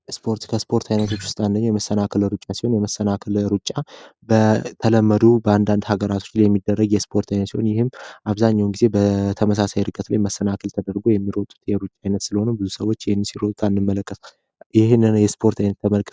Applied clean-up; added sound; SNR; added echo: none; Acoustic guitar; 11 dB; none.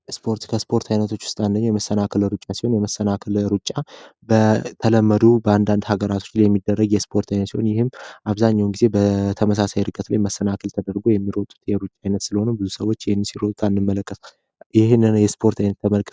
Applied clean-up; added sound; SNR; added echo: none; none; none; none.